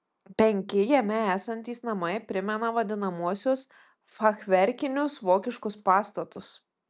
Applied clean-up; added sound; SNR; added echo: none; none; none; none.